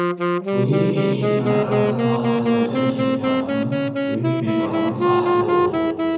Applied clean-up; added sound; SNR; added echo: none; Wind instrument, woodwind instrument; -4 dB; reverberation time 2.0 s.